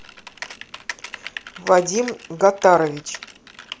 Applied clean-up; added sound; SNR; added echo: none; Typing; 16 dB; none.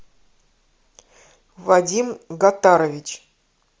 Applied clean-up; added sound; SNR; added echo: none; none; none; none.